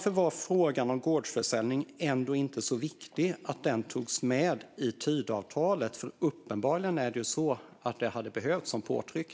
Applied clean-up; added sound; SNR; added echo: none; none; none; none.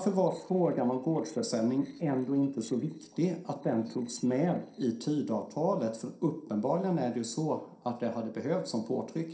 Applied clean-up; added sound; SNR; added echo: neural separator model SepFormer DNS4.